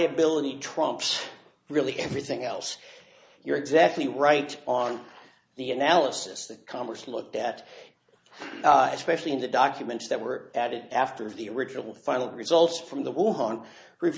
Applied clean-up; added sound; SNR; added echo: none; none; none; none.